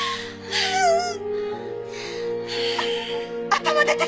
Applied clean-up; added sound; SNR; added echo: none; none; none; none.